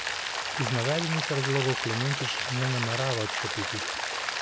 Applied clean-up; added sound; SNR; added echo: none; Rain; 0 dB; none.